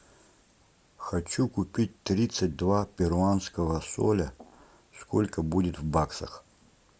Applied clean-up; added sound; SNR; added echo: none; none; none; none.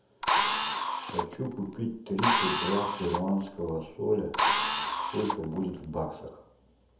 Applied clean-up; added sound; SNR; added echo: none; Drill; -3 dB; reverberation time 0.7 s.